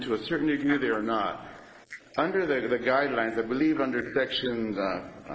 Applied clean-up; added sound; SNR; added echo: neural mask model Resemble Enhance denoiser.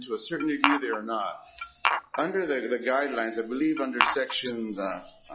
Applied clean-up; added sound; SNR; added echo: classical method log-MMSE.